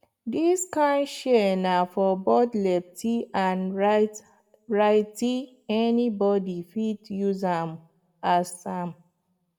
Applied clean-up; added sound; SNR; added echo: none; none; none; reverberation time 0.3 s.